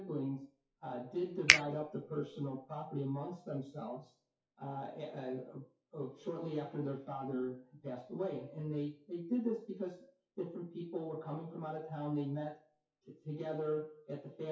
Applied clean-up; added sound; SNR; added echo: classical method WPE with log-MMSE.